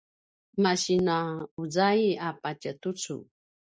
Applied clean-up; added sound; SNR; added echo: none; none; none; none.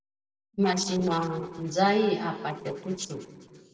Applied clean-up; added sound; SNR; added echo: neural separator model SepFormer DNS4.